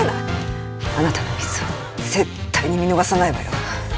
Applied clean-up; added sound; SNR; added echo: none; Acoustic guitar / Strum; 10 dB; none.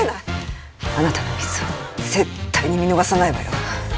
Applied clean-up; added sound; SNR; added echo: none; none; none; none.